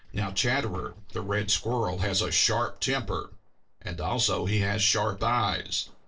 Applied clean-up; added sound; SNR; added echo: neural separator model SepFormer DNS4.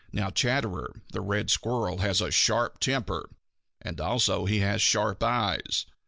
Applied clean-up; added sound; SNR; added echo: none; none; none; none.